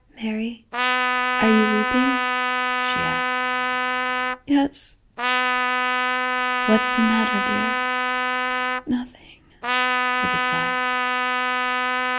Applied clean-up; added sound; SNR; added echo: none; Trumpet; -4 dB; none.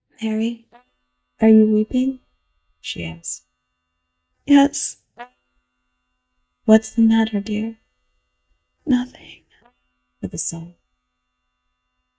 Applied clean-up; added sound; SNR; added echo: neural mask model DeepFilterNet 3.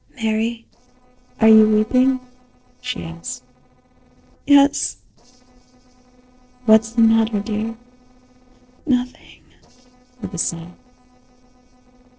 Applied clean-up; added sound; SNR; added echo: neural separator model SepFormer DNS4.